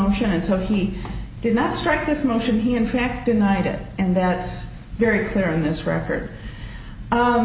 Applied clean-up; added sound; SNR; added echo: none; none; none; none.